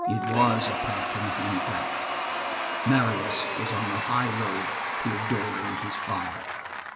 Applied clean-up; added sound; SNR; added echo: none; Applause / Crowd / Cheering; 0 dB; reverberation time 3.0 s.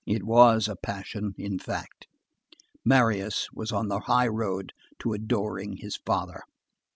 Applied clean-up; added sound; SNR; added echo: none; none; none; none.